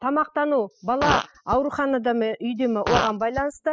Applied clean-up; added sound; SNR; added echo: classical method spectral subtraction.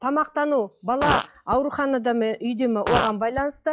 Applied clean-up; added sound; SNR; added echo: classical method log-MMSE.